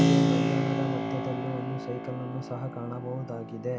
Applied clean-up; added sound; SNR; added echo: none; Keyboard (musical); -4 dB; none.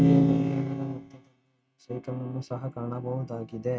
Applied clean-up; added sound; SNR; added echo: neural mask model RNNoise.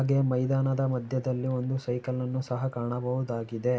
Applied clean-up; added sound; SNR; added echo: none; none; none; none.